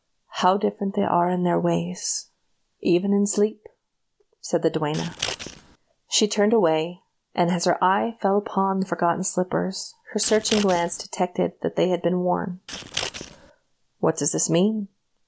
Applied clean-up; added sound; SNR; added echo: none; Scissors; 9 dB; none.